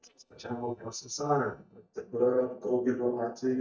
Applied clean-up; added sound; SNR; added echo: neural mask model DeepFilterNet 3.